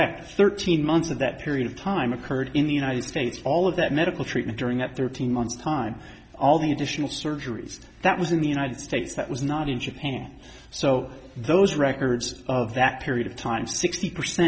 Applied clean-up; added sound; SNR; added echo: none; none; none; none.